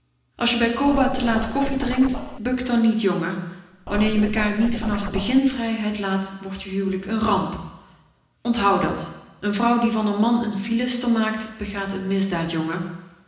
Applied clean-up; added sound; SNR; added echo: none; Scratching (performance technique); 8 dB; reverberation time 1.0 s.